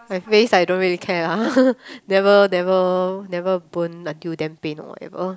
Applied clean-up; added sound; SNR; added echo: none; none; none; none.